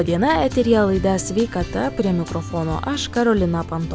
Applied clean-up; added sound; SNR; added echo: none; Car; 19 dB; none.